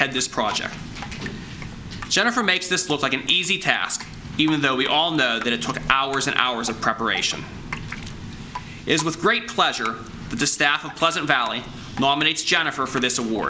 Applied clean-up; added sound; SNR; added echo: none; Drip; 18 dB; none.